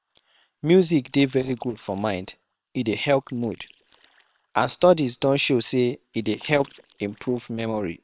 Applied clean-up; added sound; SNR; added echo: neural separator model SepFormer WHAM!.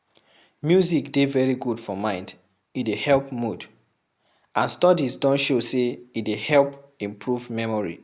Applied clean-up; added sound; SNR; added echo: none; none; none; none.